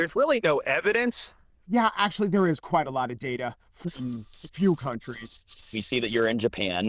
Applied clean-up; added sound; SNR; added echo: neural diffusion model UNIVERSE++.